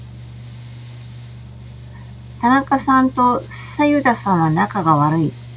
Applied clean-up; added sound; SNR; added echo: none; Mechanical fan; 16 dB; none.